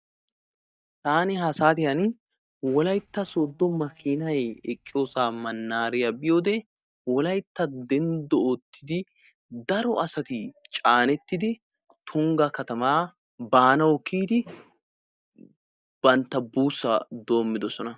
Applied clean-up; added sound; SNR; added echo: neural mask model DeepFilterNet 3.